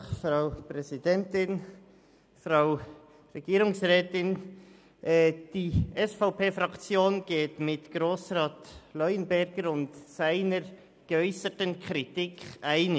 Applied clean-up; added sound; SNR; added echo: none; none; none; none.